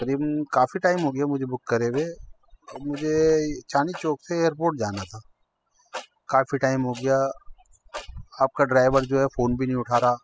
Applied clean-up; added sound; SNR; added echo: classical method spectral subtraction.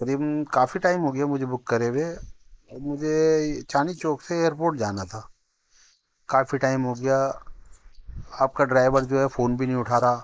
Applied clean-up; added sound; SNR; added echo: neural mask model Resemble Enhance denoiser.